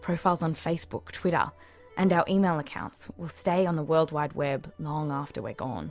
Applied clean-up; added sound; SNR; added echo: none; none; none; none.